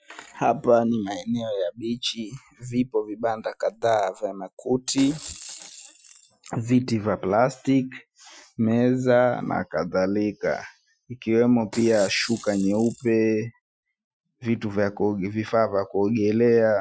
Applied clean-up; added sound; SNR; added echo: classical method Wiener filter.